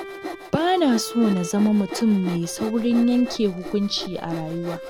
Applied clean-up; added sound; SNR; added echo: none; Sawing + Bowed string instrument; 12 dB; none.